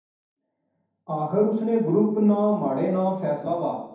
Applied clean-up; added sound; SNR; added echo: none; none; none; reverberation time 0.9 s.